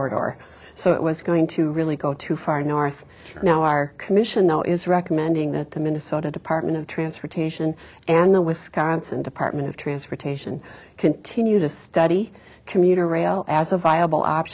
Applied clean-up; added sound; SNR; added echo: none; none; none; none.